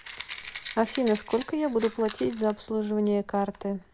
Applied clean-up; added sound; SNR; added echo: none; Fire; 16 dB; none.